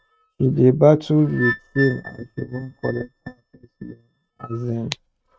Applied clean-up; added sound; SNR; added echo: neural mask model RNNoise.